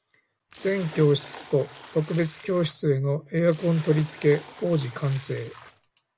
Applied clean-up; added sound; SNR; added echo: none; Splash, splatter; 19 dB; none.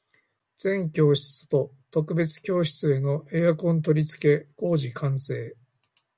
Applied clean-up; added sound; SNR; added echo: none; none; none; none.